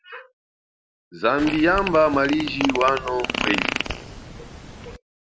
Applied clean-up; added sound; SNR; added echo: none; Fart; 5 dB; none.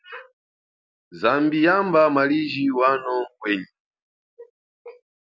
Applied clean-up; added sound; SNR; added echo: none; none; none; none.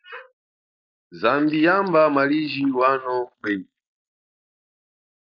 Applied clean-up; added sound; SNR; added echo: neural mask model Resemble Enhance denoiser.